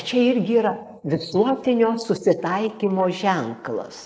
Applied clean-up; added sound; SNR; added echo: neural mask model Resemble Enhance denoiser.